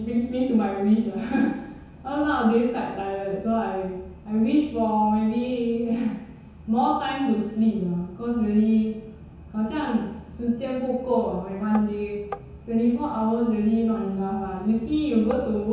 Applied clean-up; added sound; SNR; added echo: none; Tap; 14 dB; reverberation time 0.9 s.